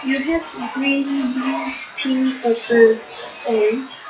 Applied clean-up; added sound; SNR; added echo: classical method WPE with log-MMSE.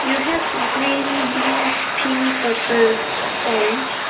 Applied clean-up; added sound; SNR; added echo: none; Domestic sounds, home sounds; -1 dB; reverberation time 0.3 s.